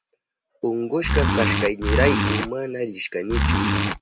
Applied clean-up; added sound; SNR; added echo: none; Zipper (clothing); -5 dB; none.